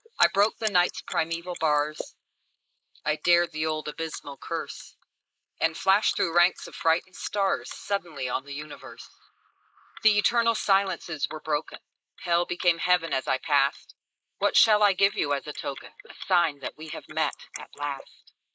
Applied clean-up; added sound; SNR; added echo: neural mask model Resemble Enhance denoiser.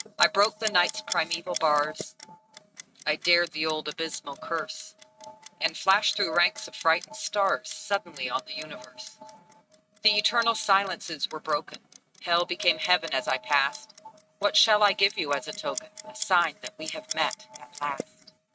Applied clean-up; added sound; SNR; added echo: neural mask model RNNoise.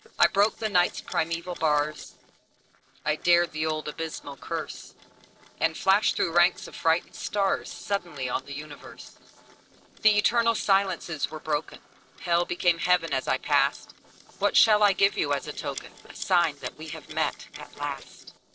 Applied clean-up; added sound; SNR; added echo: neural separator model SepFormer DNS4.